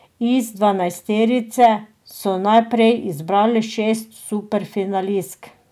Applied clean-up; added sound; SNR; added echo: none; none; none; none.